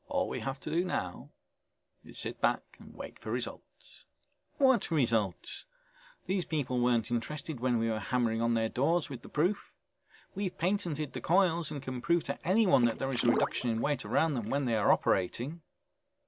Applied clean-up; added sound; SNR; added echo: none; Water / Splash, splatter; 7 dB; none.